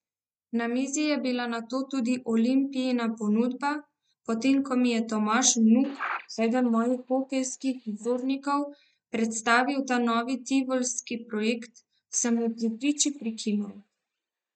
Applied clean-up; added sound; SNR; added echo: neural mask model DeepFilterNet 3.